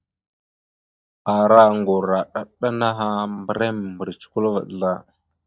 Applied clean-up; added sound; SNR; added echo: neural mask model DeepFilterNet 3.